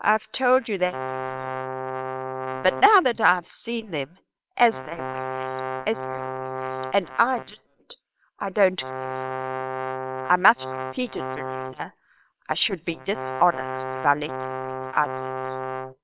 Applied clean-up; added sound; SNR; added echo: neural separator model SepFormer WHAM!.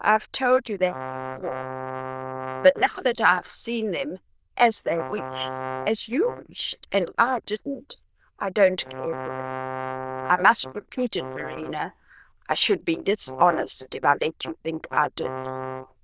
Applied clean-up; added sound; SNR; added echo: neural diffusion model UNIVERSE++.